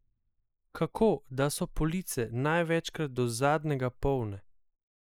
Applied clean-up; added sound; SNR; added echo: neural mask model Resemble Enhance denoiser.